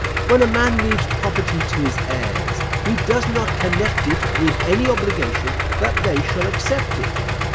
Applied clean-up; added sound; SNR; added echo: none; Idling; -2 dB; none.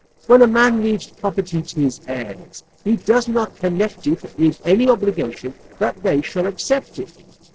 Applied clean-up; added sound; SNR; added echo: neural separator model SepFormer DNS4.